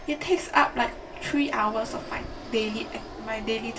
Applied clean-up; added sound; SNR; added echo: none; Fixed-wing aircraft, airplane; 11 dB; reverberation time 0.2 s.